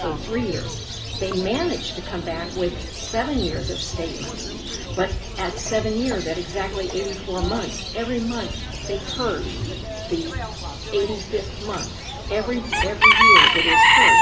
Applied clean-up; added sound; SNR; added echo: none; Bird / Chicken, rooster; -4 dB; reverberation time 1.4 s.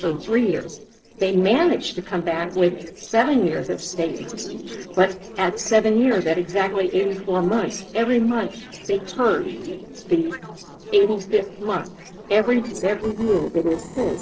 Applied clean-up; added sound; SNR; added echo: neural separator model SepFormer DNS4.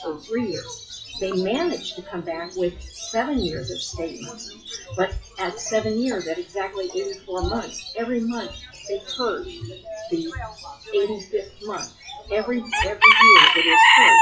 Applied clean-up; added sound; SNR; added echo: classical method WPE with log-MMSE.